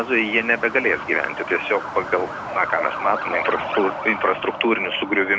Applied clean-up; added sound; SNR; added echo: none; Truck; 8 dB; none.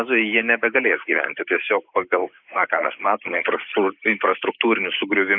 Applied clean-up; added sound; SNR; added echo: neural mask model Resemble Enhance denoiser.